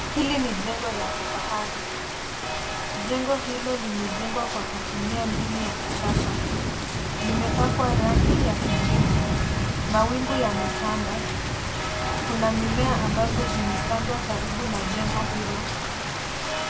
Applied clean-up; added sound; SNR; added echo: none; Rain; -4 dB; reverberation time 1.1 s.